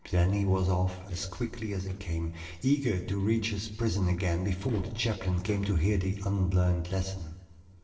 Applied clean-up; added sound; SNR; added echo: neural separator model SepFormer DNS4.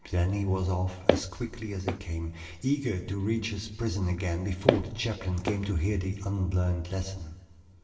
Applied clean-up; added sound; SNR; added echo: none; Walk, footsteps; 4 dB; reverberation time 1.2 s.